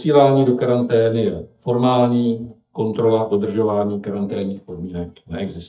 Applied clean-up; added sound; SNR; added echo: neural mask model DeepFilterNet 3.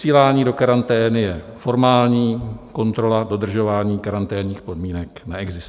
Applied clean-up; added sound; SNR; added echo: none; none; none; none.